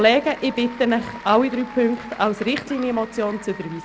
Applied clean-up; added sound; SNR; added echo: none; Applause / Crowd + Alarm / Dog; 17 dB; none.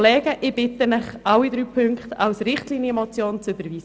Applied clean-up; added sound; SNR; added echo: none; none; none; none.